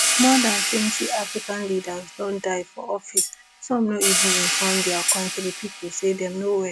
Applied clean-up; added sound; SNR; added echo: none; Hi-hat + Tambourine; -1 dB; none.